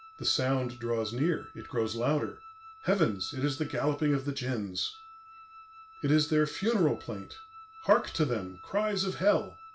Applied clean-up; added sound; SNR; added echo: none; Wind instrument, woodwind instrument; 20 dB; none.